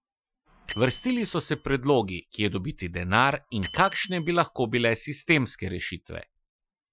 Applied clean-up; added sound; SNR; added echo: classical method Wiener filter.